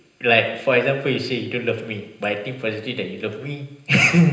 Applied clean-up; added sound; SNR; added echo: none; none; none; reverberation time 0.9 s.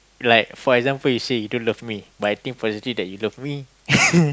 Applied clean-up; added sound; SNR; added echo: none; none; none; none.